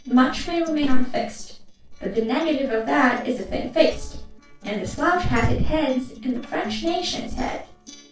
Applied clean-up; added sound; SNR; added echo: neural separator model SepFormer DNS4.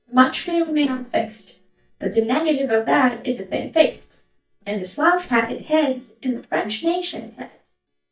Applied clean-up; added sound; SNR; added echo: neural mask model DeepFilterNet 3.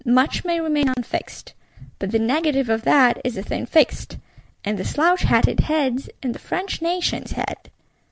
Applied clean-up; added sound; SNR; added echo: none; none; none; none.